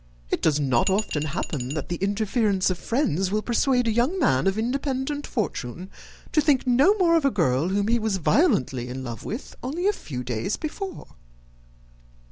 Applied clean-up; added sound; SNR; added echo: none; Glass; 11 dB; none.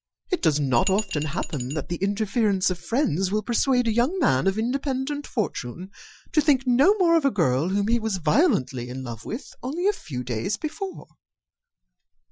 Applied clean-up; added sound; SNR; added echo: classical method Wiener filter.